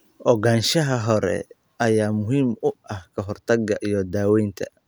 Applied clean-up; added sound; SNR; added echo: none; none; none; none.